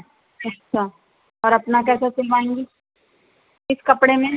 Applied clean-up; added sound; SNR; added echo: none; none; none; none.